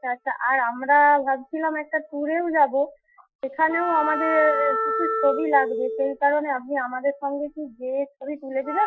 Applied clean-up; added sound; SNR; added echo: classical method Wiener filter.